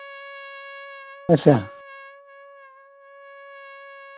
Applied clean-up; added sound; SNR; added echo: none; Trumpet; 16 dB; none.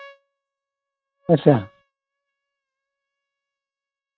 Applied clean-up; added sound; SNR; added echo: neural mask model RNNoise.